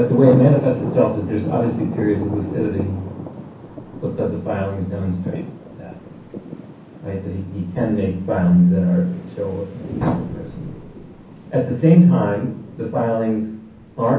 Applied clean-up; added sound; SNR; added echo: none; Thunder; 12 dB; reverberation time 0.6 s.